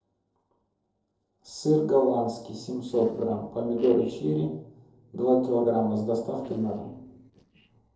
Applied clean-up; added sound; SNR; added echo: neural separator model SepFormer DNS4.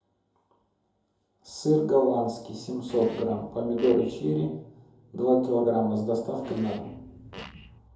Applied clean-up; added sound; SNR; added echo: none; Fart; 18 dB; reverberation time 2.6 s.